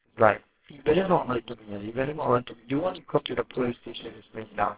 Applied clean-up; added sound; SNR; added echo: neural separator model SepFormer WHAMR!.